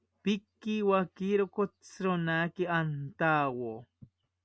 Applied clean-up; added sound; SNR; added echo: none; none; none; none.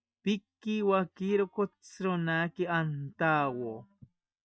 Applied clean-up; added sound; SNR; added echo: neural mask model DeepFilterNet 3.